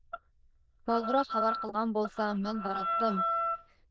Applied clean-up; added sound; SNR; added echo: neural diffusion model UNIVERSE++.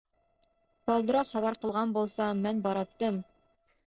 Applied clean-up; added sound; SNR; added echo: neural separator model SepFormer DNS4.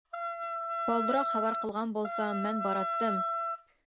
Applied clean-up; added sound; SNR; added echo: none; Wind instrument, woodwind instrument; 0 dB; none.